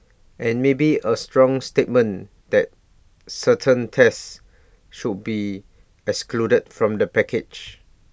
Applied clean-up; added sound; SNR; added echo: none; none; none; none.